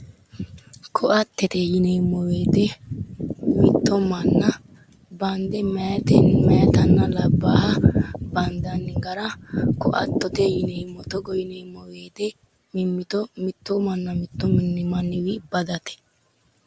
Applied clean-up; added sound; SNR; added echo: none; none; none; none.